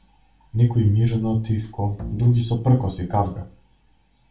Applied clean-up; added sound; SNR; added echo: none; Bowed string instrument; 17 dB; reverberation time 0.3 s.